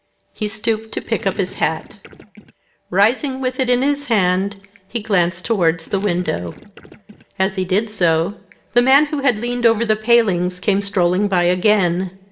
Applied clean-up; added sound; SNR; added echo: none; Gurgling; 19 dB; reverberation time 0.6 s.